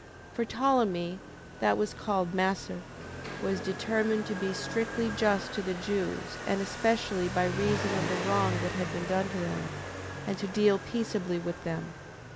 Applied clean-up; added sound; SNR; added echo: none; Motorcycle; 7 dB; none.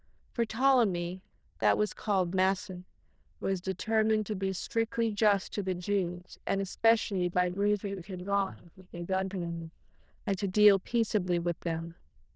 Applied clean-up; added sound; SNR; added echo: neural diffusion model UNIVERSE++.